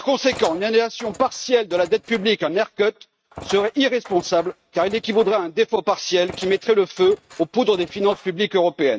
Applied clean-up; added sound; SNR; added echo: neural mask model RNNoise.